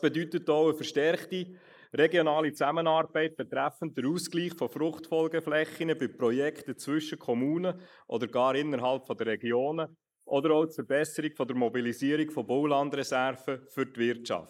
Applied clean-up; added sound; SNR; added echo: neural mask model Resemble Enhance denoiser.